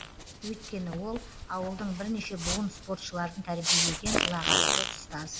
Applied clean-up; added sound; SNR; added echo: none; Fart; -3 dB; none.